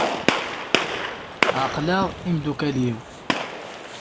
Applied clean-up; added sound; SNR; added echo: none; Gunshot, gunfire; -1 dB; none.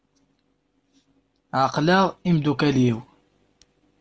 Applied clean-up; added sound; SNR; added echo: none; none; none; none.